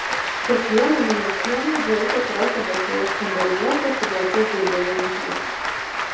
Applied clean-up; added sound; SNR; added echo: none; Applause; 1 dB; reverberation time 0.7 s.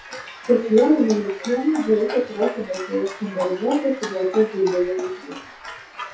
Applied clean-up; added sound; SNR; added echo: classical method WPE with log-MMSE.